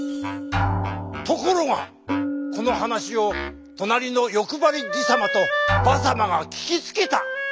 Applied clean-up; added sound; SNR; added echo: none; Drum; 8 dB; none.